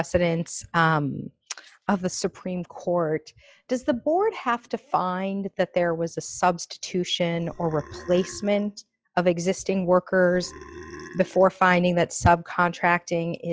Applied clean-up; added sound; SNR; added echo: classical method log-MMSE.